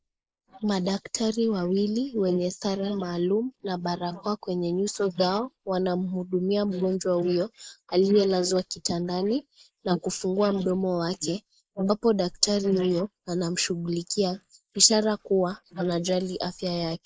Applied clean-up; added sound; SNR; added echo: neural mask model Resemble Enhance denoiser.